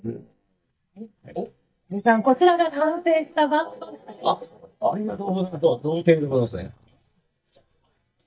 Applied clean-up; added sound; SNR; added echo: neural mask model DeepFilterNet 3.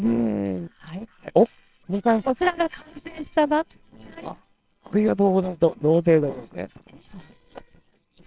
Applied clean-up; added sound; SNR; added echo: neural separator model SepFormer WHAMR!.